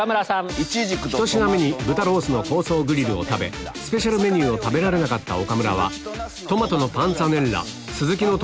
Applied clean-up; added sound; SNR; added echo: none; none; none; none.